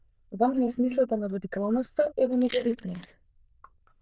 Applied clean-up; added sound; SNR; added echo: neural diffusion model UNIVERSE++.